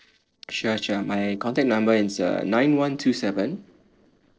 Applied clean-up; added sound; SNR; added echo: neural separator model SepFormer DNS4.